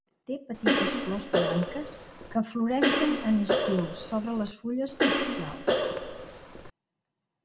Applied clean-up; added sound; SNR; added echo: none; Cough; -3 dB; reverberation time 0.4 s.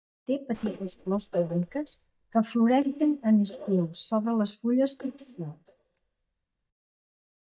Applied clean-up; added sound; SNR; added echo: neural mask model DeepFilterNet 3.